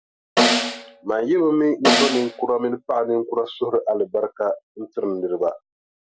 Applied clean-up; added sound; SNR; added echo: none; Snare drum; -1 dB; none.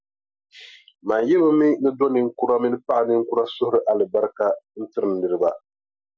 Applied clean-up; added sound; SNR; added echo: none; none; none; none.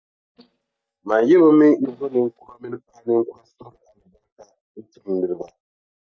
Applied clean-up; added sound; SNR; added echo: neural mask model DeepFilterNet 3.